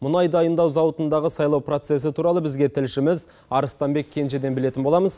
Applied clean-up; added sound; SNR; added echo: none; none; none; none.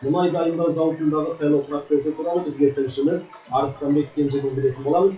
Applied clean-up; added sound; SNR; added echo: classical method WPE with log-MMSE.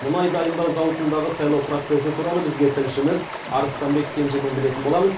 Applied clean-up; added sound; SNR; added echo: none; Stream; 11 dB; reverberation time 0.2 s.